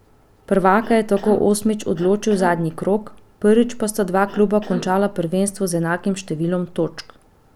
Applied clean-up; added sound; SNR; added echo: none; Cough; 16 dB; none.